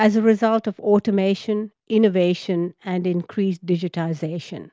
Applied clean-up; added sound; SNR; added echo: none; none; none; none.